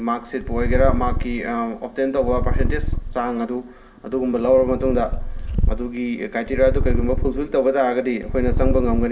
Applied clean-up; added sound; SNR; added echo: none; Purr; 1 dB; reverberation time 1.0 s.